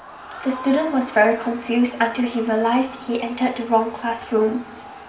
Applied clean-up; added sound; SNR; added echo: none; Crowd; 16 dB; reverberation time 0.8 s.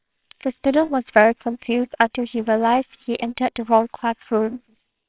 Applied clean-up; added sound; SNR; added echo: neural separator model SepFormer WHAMR!.